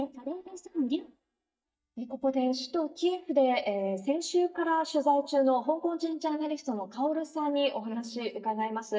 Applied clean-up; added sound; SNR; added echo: neural mask model DeepFilterNet 3.